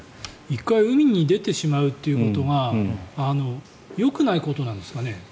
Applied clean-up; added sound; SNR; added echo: none; none; none; none.